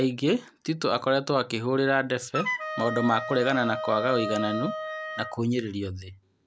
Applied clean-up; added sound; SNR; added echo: none; Wind instrument, woodwind instrument; 6 dB; none.